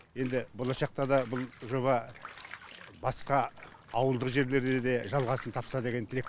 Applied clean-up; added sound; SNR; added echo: none; Bathtub (filling or washing); 19 dB; none.